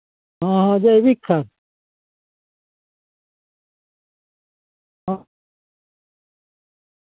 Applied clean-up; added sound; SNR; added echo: none; none; none; none.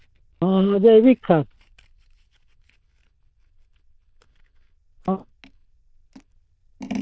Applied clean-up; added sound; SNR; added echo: neural diffusion model UNIVERSE++.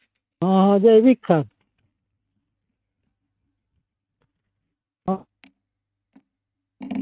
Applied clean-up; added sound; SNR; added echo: neural mask model RNNoise.